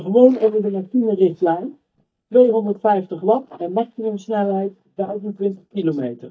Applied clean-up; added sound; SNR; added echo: neural mask model DeepFilterNet 3.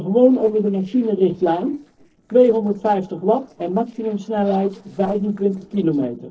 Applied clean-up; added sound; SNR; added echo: neural separator model SepFormer DNS4.